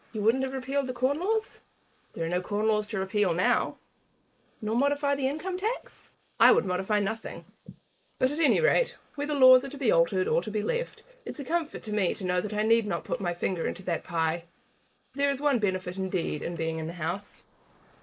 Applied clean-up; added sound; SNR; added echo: neural mask model Resemble Enhance denoiser.